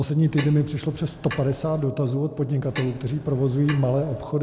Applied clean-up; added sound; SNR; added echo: none; Clock; 14 dB; none.